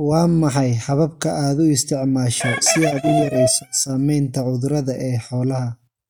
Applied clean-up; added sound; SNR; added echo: neural mask model RNNoise.